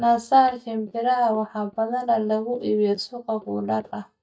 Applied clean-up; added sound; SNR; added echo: neural mask model DeepFilterNet 3.